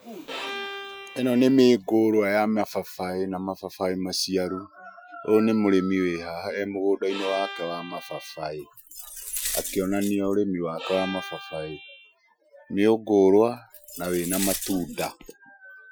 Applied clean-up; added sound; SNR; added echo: classical method Wiener filter.